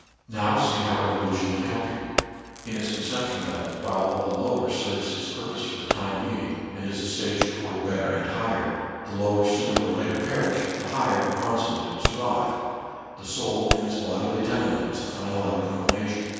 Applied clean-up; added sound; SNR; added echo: none; Fireworks; 9 dB; reverberation time 2.1 s.